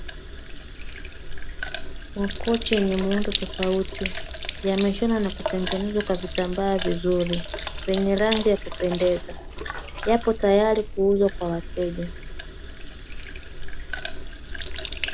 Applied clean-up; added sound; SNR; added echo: none; Sink (filling or washing); 4 dB; none.